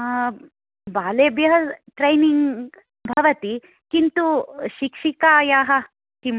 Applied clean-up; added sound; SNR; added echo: none; none; none; none.